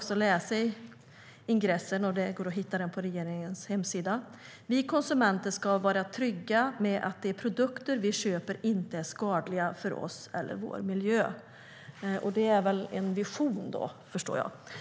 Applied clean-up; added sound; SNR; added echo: none; none; none; none.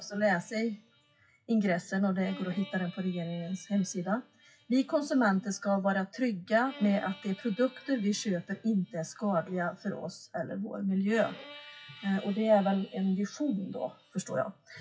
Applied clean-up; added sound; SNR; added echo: classical method WPE with log-MMSE.